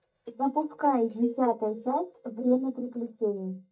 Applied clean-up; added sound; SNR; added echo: neural mask model DeepFilterNet 3.